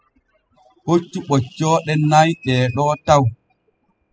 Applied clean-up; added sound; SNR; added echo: classical method spectral subtraction.